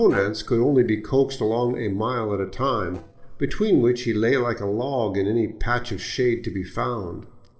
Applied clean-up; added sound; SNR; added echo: neural separator model SepFormer DNS4.